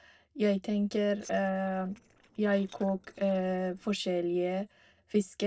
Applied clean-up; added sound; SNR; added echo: neural separator model SepFormer DNS4.